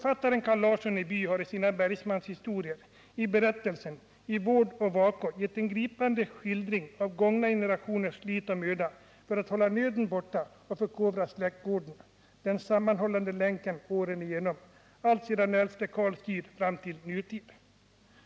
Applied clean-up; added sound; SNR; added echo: none; none; none; none.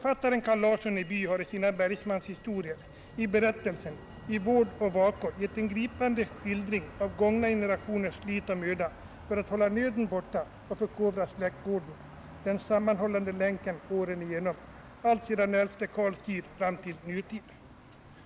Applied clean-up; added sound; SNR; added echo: none; Motor vehicle (road); 18 dB; none.